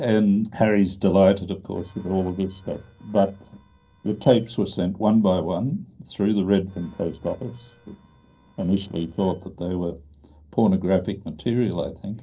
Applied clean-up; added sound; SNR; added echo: neural separator model SepFormer DNS4.